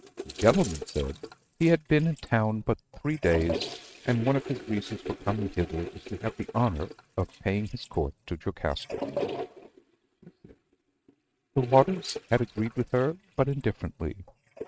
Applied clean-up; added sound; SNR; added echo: neural mask model RNNoise.